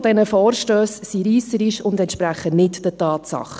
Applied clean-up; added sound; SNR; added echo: none; none; none; none.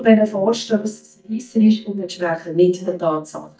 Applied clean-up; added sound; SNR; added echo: neural mask model DeepFilterNet 3.